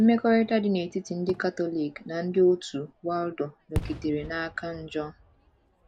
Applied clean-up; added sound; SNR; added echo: none; Fireworks; 15 dB; none.